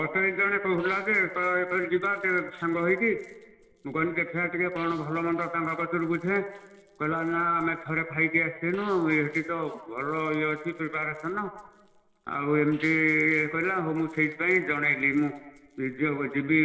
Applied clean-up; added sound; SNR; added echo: neural separator model SepFormer DNS4.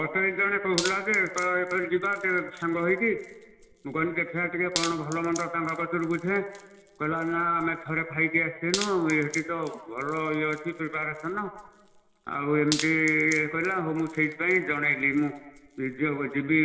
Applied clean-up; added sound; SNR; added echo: none; Wood; 14 dB; reverberation time 1.4 s.